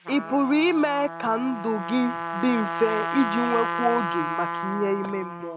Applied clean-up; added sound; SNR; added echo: none; Trumpet; 5 dB; none.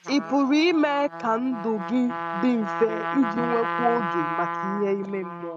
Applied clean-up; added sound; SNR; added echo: neural mask model RNNoise.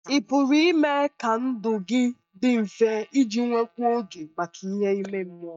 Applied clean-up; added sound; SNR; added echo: neural mask model DeepFilterNet 3.